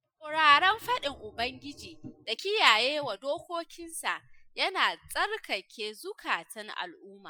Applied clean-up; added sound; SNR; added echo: classical method Wiener filter.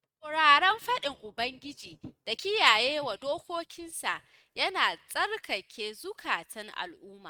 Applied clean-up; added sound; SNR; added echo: neural mask model RNNoise.